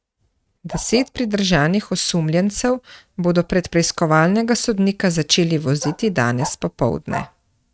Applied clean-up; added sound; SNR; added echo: neural mask model RNNoise.